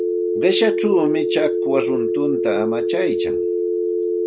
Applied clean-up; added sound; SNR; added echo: none; Telephone; -2 dB; none.